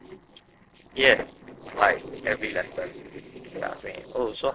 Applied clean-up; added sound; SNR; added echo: neural separator model SepFormer DNS4.